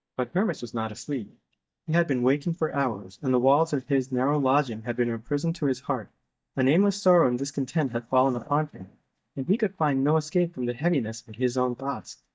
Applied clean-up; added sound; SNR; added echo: neural mask model DeepFilterNet 3.